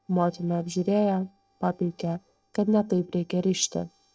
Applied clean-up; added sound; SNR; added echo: neural separator model SepFormer DNS4.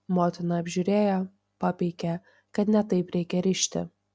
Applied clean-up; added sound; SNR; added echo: none; none; none; none.